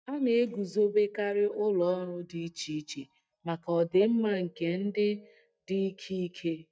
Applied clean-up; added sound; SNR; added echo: neural mask model DeepFilterNet 3.